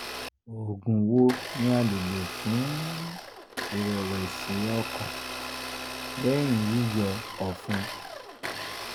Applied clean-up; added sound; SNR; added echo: none; Domestic sounds, home sounds; 8 dB; none.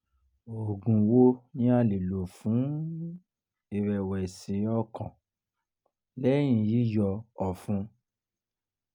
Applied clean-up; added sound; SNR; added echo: none; none; none; none.